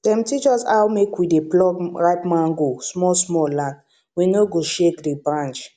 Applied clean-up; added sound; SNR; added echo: none; none; none; none.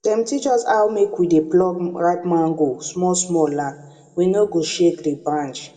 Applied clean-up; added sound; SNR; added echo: none; none; none; reverberation time 0.8 s.